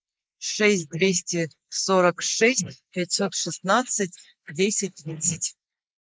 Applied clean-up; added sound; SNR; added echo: neural mask model Resemble Enhance denoiser.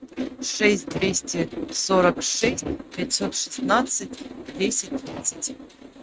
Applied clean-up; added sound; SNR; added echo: neural mask model RNNoise.